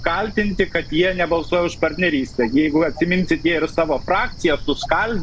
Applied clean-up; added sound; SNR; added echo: none; Cricket; 12 dB; none.